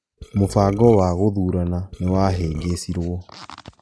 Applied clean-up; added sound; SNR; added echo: neural mask model RNNoise.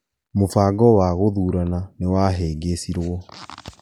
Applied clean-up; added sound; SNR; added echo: none; none; none; none.